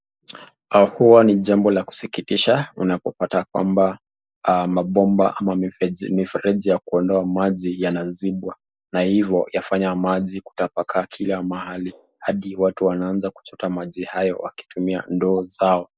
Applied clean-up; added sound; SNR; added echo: neural mask model Resemble Enhance denoiser.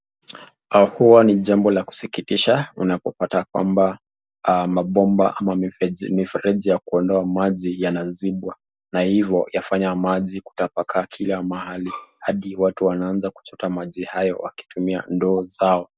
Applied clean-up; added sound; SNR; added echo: none; Bowed string instrument; 18 dB; none.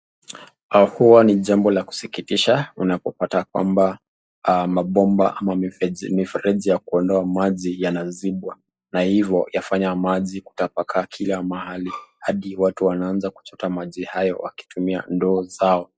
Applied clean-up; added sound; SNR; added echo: classical method log-MMSE.